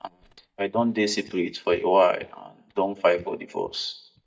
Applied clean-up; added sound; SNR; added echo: neural mask model DeepFilterNet 3.